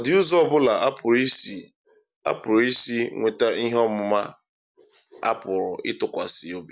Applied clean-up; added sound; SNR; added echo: none; none; none; none.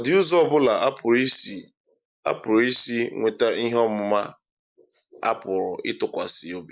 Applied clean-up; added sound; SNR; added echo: neural mask model Resemble Enhance denoiser.